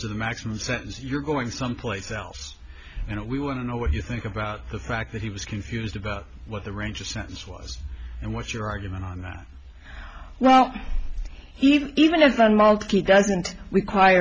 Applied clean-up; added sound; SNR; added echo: none; none; none; none.